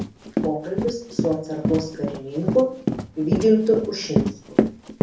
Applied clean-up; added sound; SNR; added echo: none; Run; 1 dB; reverberation time 0.5 s.